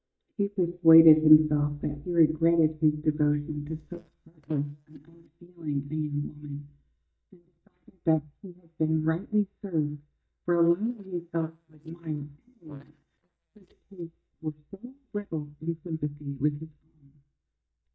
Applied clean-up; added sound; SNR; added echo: neural mask model DeepFilterNet 3.